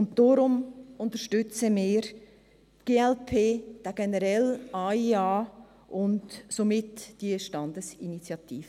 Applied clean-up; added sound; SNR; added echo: none; none; none; none.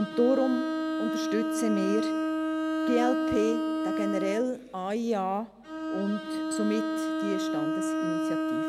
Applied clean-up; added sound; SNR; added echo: none; Bowed string instrument; -1 dB; none.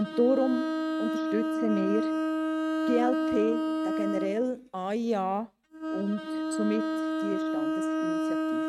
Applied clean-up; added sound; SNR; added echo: neural mask model RNNoise.